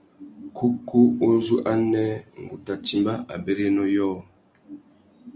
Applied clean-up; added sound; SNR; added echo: none; none; none; none.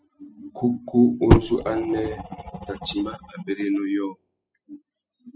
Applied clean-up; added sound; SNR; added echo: classical method spectral subtraction.